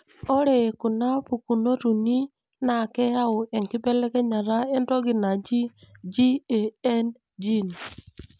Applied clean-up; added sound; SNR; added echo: none; none; none; none.